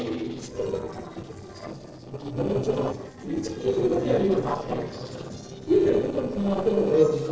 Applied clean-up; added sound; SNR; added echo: neural separator model SepFormer DNS4.